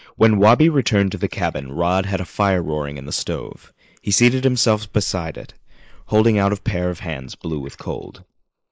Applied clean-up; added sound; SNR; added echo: neural mask model Resemble Enhance denoiser.